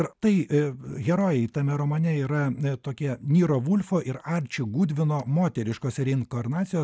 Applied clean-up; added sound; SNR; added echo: none; none; none; none.